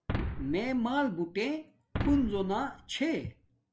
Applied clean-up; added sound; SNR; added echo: none; Boom; 6 dB; none.